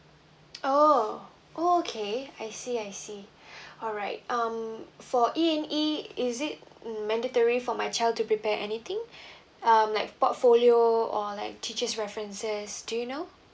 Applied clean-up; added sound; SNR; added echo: none; none; none; none.